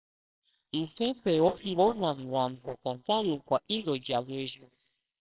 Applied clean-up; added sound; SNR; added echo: neural separator model SepFormer WHAMR!.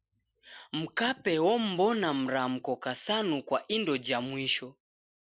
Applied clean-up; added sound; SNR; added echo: none; none; none; none.